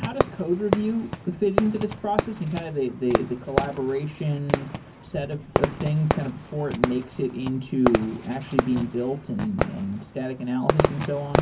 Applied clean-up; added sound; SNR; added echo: none; Fireworks; 1 dB; reverberation time 0.3 s.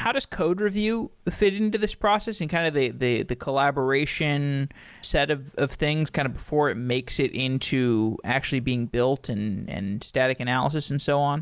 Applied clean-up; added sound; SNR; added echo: none; none; none; none.